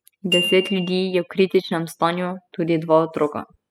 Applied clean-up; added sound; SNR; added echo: classical method spectral subtraction.